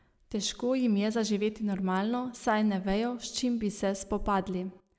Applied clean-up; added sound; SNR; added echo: none; none; none; none.